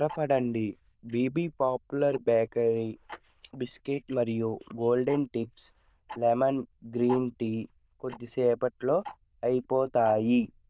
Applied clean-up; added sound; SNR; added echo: neural diffusion model UNIVERSE++.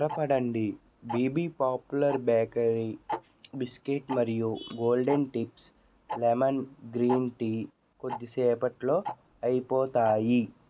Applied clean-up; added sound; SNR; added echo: none; Tick-tock; 15 dB; none.